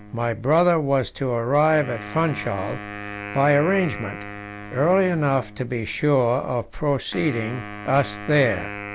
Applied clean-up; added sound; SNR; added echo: none; Wind instrument, woodwind instrument; 14 dB; none.